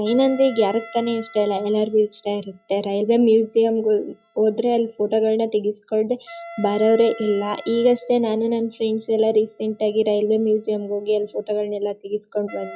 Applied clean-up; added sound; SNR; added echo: classical method log-MMSE.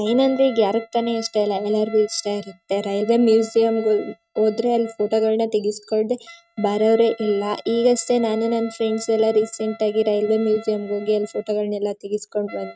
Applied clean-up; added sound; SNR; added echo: neural mask model RNNoise.